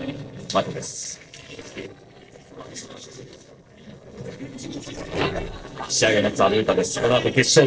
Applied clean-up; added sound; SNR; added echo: neural separator model SepFormer DNS4.